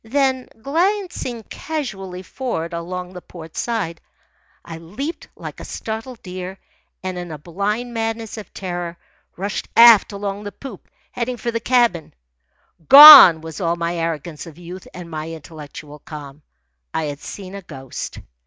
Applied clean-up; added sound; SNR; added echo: none; none; none; none.